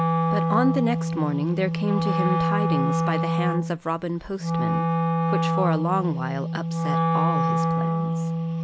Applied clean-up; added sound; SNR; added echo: none; Wind instrument, woodwind instrument; -4 dB; none.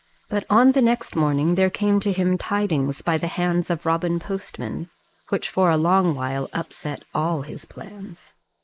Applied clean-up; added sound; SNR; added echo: neural mask model Resemble Enhance denoiser.